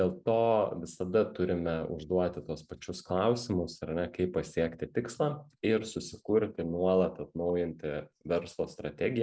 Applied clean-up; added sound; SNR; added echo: none; none; none; none.